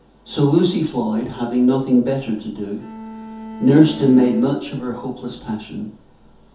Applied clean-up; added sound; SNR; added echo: none; Bowed string instrument; 14 dB; reverberation time 0.5 s.